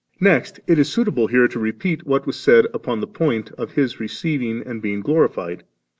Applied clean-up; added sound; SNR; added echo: none; none; none; none.